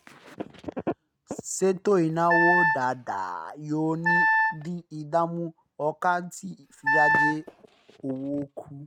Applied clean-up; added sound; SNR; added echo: neural mask model RNNoise.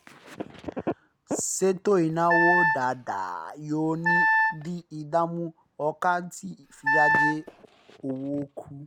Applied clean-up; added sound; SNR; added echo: none; Wind instrument, woodwind instrument; -4 dB; none.